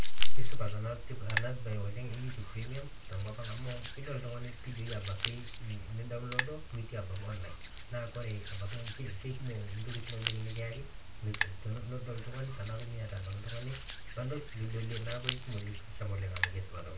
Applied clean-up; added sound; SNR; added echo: none; Hands; 12 dB; reverberation time 0.2 s.